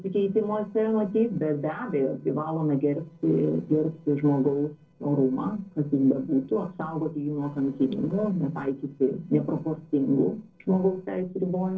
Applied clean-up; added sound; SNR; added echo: neural separator model SepFormer DNS4.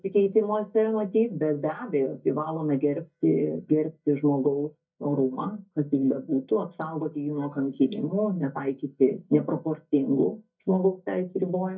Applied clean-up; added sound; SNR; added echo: neural mask model DeepFilterNet 3.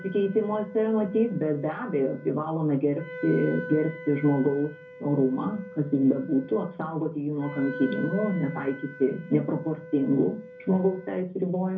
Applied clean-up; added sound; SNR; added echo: none; Wind instrument, woodwind instrument; 15 dB; reverberation time 0.4 s.